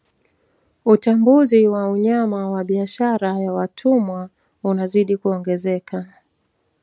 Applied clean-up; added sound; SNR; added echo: none; none; none; none.